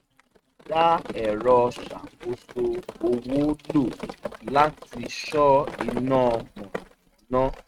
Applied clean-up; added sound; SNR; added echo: neural mask model RNNoise.